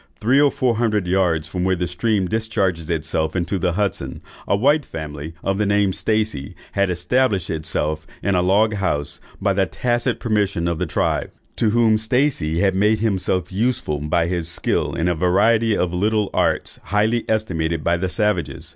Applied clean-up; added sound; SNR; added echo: none; none; none; none.